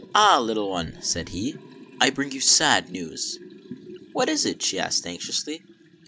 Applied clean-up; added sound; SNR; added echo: none; Liquid; 20 dB; none.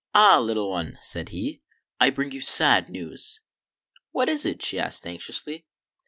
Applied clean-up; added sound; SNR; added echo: none; none; none; none.